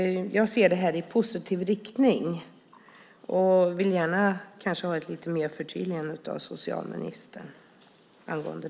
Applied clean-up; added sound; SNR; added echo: none; none; none; none.